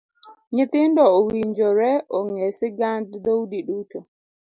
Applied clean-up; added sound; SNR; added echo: none; none; none; none.